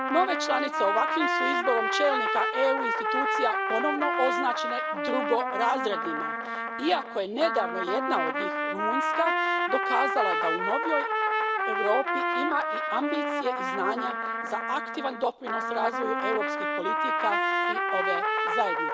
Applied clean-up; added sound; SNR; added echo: none; Trumpet; -2 dB; none.